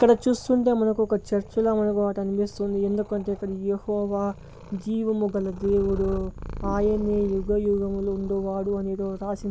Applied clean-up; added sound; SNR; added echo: none; Purr; 13 dB; none.